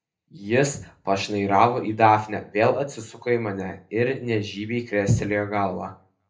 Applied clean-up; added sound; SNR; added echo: none; none; none; reverberation time 0.3 s.